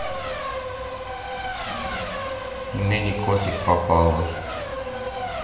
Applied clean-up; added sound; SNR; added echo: none; Race car, auto racing; 4 dB; reverberation time 1.0 s.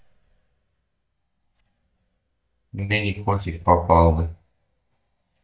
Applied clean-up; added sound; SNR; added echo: neural mask model DeepFilterNet 3.